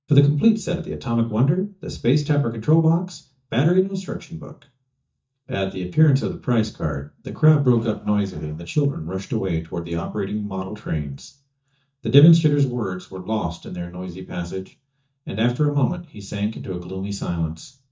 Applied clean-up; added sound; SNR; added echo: neural mask model DeepFilterNet 3.